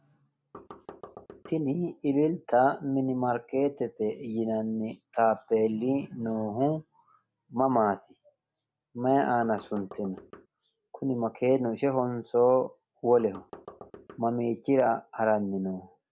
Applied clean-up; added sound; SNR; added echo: none; Knock; 18 dB; none.